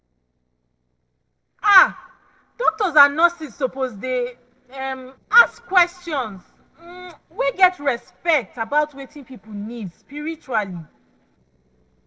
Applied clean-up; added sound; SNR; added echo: neural separator model SepFormer DNS4.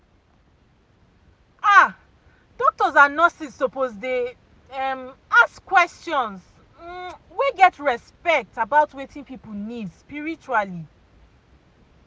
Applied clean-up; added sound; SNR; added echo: none; none; none; none.